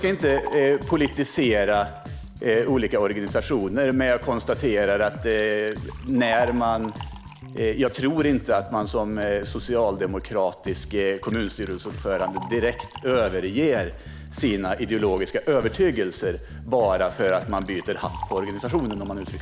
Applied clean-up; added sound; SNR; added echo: none; Bass guitar + Liquid; 12 dB; none.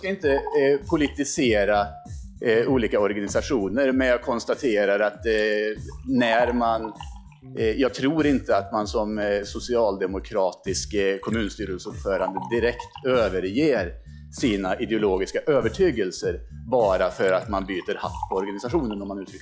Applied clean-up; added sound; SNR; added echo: classical method log-MMSE.